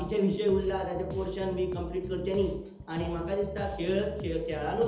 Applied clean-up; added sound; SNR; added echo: none; Bass guitar; 10 dB; reverberation time 0.8 s.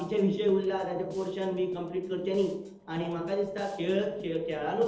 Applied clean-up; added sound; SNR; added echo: neural separator model SepFormer DNS4.